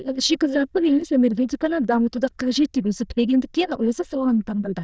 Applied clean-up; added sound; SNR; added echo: neural diffusion model UNIVERSE++.